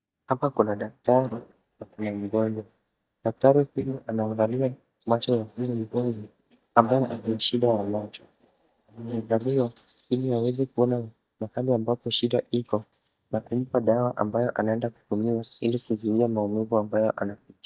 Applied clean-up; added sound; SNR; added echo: neural mask model DeepFilterNet 3.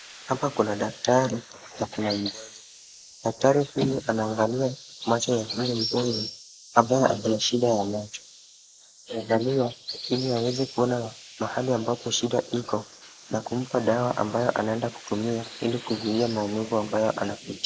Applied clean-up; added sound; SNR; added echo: neural mask model Resemble Enhance denoiser.